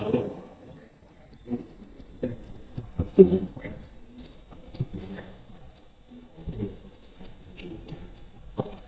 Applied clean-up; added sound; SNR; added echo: neural mask model DeepFilterNet 3.